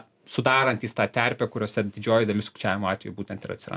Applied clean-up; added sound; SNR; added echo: none; none; none; none.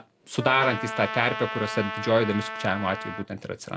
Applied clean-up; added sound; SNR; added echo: none; Trumpet; 8 dB; none.